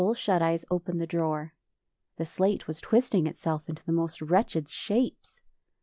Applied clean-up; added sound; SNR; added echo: none; none; none; none.